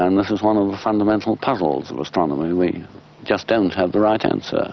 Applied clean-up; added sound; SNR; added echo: none; none; none; none.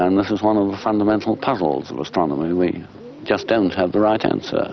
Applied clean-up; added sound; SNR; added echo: none; Bird; 19 dB; none.